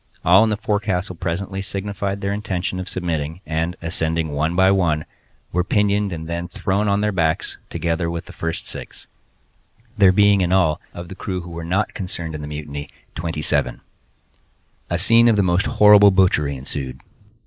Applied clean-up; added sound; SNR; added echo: neural mask model Resemble Enhance denoiser.